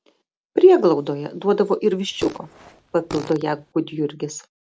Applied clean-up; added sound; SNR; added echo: none; Fart; 17 dB; none.